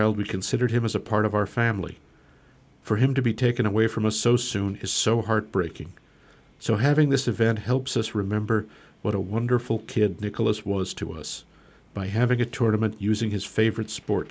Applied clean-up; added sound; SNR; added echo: none; none; none; none.